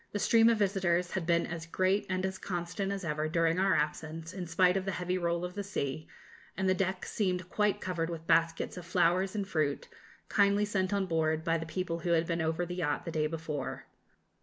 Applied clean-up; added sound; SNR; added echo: none; none; none; none.